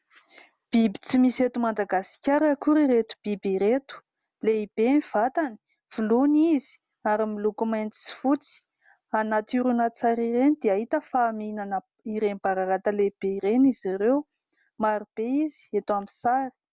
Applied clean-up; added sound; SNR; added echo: none; none; none; none.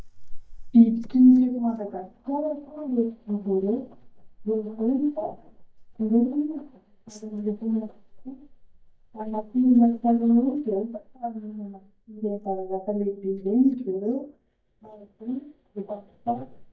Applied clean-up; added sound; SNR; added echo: neural mask model DeepFilterNet 3.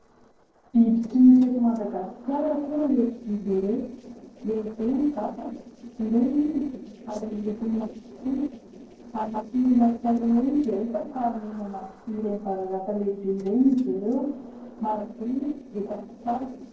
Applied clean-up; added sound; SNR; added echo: neural separator model SepFormer DNS4.